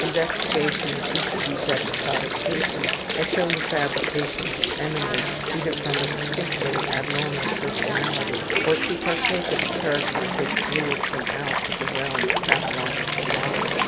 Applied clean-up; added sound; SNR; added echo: none; Water; -4 dB; none.